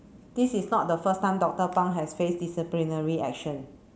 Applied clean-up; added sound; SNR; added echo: none; none; none; none.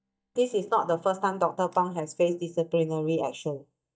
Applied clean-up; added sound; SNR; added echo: neural mask model DeepFilterNet 3.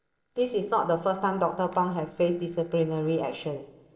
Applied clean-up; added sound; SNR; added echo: neural separator model SepFormer DNS4.